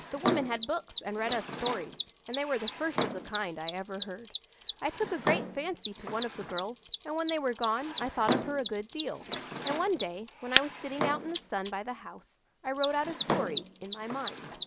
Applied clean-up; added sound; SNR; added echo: none; Mechanisms + Drawer open or close; 0 dB; none.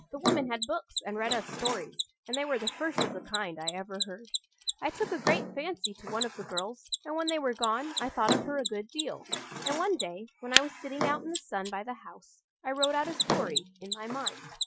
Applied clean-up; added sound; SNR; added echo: classical method Wiener filter.